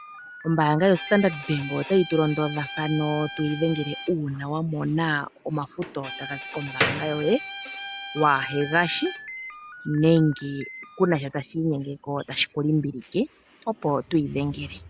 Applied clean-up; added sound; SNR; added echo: none; Slam + Bowed string instrument; 12 dB; none.